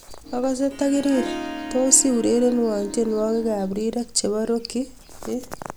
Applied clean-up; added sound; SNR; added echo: none; Harp; 11 dB; none.